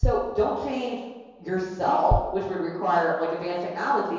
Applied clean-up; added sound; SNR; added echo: none; Bass drum; 7 dB; reverberation time 1.2 s.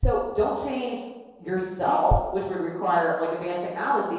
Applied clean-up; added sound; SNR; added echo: neural separator model SepFormer DNS4.